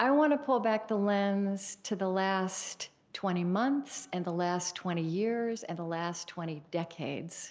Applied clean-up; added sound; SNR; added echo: none; none; none; none.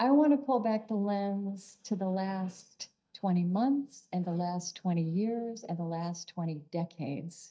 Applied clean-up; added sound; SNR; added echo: neural mask model DeepFilterNet 3.